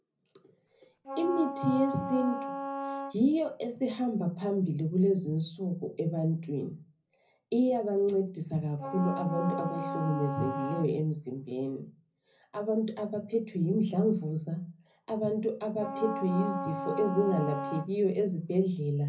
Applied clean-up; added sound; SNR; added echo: none; Wind instrument, woodwind instrument; 7 dB; reverberation time 0.4 s.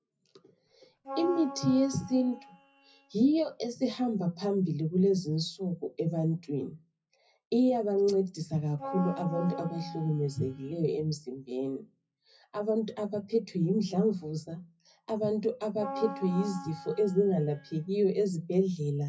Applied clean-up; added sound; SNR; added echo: classical method WPE with log-MMSE.